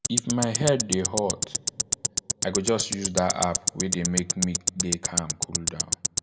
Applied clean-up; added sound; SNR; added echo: none; Tick-tock; -1 dB; reverberation time 1.6 s.